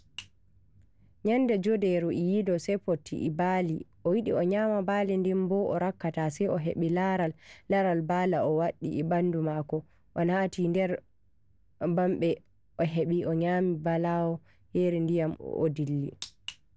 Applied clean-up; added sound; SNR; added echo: none; none; none; none.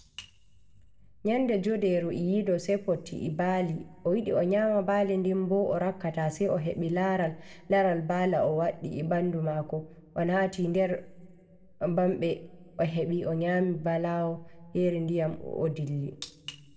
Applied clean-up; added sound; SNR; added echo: none; none; none; reverberation time 1.2 s.